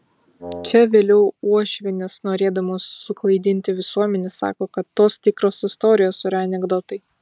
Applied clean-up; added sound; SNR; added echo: none; Wind instrument, woodwind instrument; 15 dB; none.